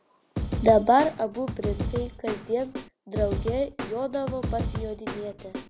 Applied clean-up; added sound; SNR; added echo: none; Snare drum / Drum kit; 5 dB; none.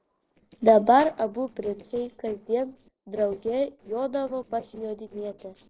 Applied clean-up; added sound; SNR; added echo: neural separator model SepFormer DNS4.